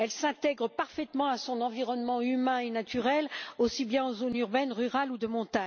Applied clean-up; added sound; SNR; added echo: none; none; none; none.